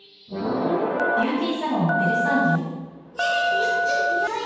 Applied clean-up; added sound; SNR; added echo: none; Telephone; -1 dB; reverberation time 1.2 s.